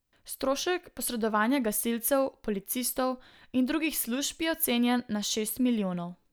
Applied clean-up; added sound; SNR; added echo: none; none; none; none.